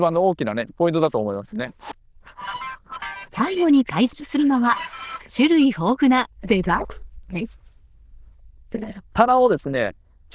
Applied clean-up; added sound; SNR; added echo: neural diffusion model UNIVERSE++.